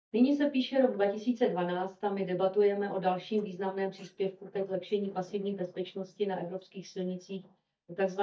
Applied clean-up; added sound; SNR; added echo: neural mask model DeepFilterNet 3.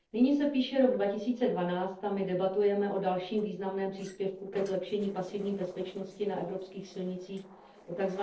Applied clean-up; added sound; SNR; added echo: neural separator model SepFormer DNS4.